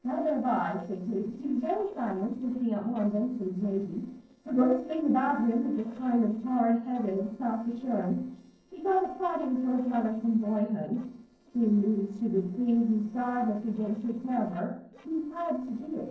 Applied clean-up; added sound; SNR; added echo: neural separator model SepFormer DNS4.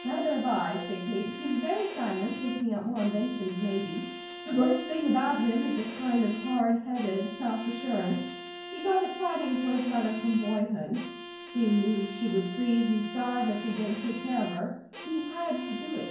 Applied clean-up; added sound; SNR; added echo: none; Bowed string instrument; 12 dB; reverberation time 0.9 s.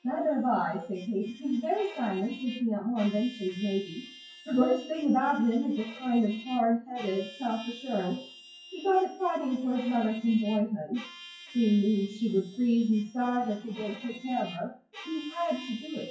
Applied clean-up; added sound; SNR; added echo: classical method WPE with log-MMSE.